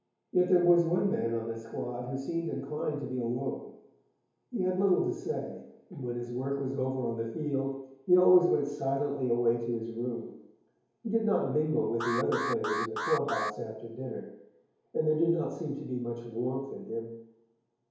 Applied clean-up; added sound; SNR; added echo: none; Alarm; 4 dB; reverberation time 1.0 s.